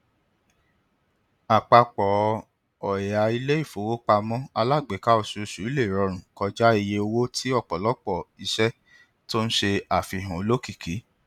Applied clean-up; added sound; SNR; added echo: none; none; none; none.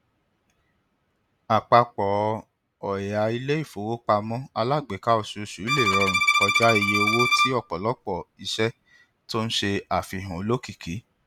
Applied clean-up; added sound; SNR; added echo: none; Bowed string instrument; -3 dB; none.